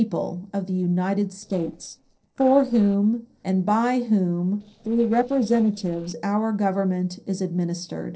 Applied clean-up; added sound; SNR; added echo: neural separator model SepFormer DNS4.